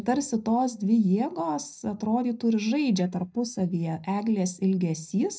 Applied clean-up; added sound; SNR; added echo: neural mask model DeepFilterNet 3.